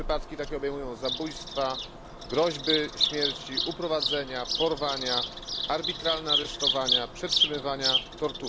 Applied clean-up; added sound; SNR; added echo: none; Bird vocalization, bird call, bird song; -1 dB; none.